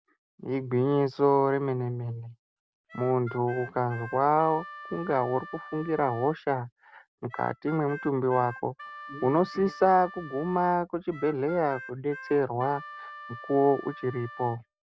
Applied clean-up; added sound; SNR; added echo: none; Harmonica; 16 dB; none.